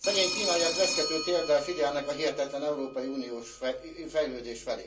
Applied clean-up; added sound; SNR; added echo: none; Telephone; 6 dB; reverberation time 0.3 s.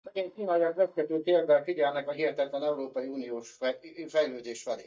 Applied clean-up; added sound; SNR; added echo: neural mask model DeepFilterNet 3.